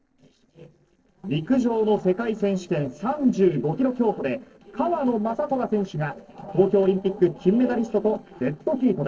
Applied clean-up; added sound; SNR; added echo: neural separator model SepFormer DNS4.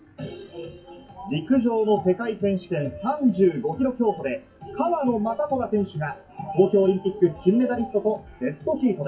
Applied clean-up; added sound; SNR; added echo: classical method WPE with log-MMSE.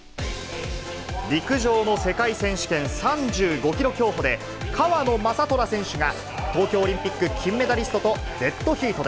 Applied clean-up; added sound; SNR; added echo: none; none; none; none.